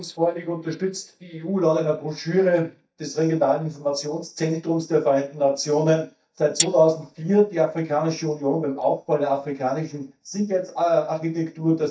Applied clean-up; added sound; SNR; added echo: neural mask model DeepFilterNet 3.